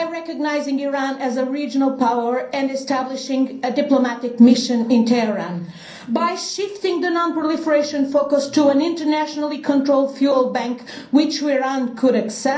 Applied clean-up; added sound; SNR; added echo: none; none; none; reverberation time 0.6 s.